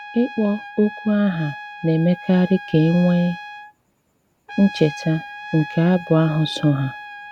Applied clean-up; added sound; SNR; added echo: none; Trumpet; 15 dB; none.